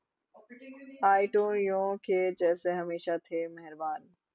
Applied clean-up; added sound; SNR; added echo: none; none; none; none.